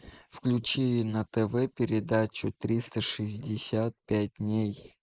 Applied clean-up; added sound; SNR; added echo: neural mask model Resemble Enhance denoiser.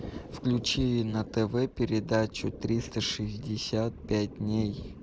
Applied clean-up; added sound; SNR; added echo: none; Thunder; 13 dB; none.